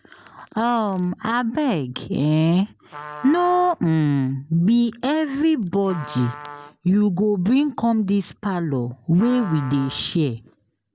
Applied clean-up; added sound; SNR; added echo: none; Trumpet; 20 dB; none.